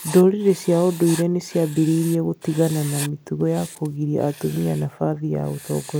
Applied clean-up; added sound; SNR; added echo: none; Writing; 17 dB; none.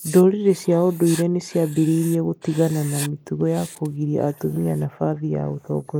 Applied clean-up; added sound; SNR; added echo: neural mask model Resemble Enhance denoiser.